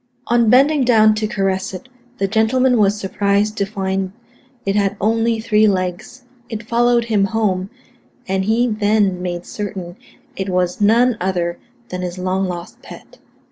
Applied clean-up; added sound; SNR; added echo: none; none; none; none.